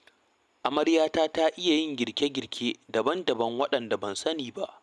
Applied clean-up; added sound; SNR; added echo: none; none; none; none.